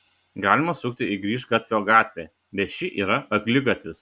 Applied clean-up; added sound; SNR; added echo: none; none; none; none.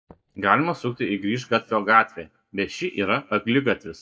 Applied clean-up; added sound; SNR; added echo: neural mask model DeepFilterNet 3.